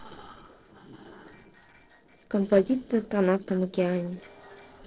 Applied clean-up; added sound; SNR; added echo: neural separator model SepFormer DNS4.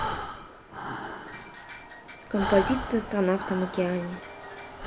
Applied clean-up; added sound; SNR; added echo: none; Breathing; 6 dB; none.